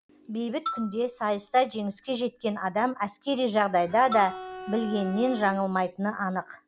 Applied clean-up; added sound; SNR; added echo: none; Bowed string instrument + Marimba, xylophone; 12 dB; none.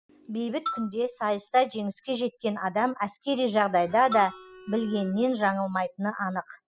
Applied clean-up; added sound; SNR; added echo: classical method spectral subtraction.